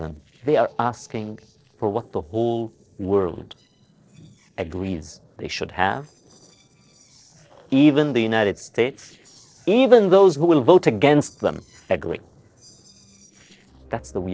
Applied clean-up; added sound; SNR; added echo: neural separator model SepFormer DNS4.